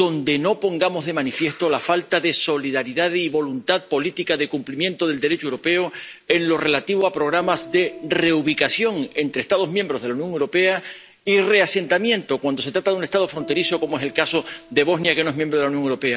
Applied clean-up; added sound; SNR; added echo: none; Piano; 19 dB; none.